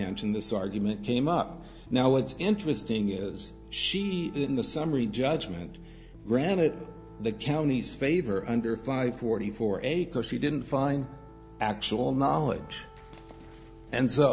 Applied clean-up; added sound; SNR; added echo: none; Piano; 19 dB; none.